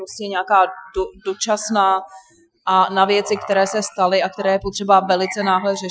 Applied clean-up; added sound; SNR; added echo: classical method Wiener filter.